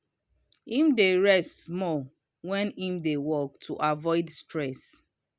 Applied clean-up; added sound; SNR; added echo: none; none; none; none.